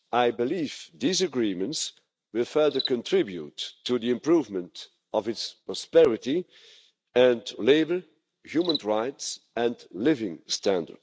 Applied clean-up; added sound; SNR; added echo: neural mask model RNNoise.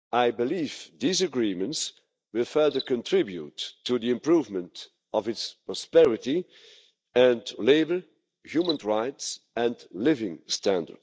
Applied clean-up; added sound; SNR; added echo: neural mask model DeepFilterNet 3.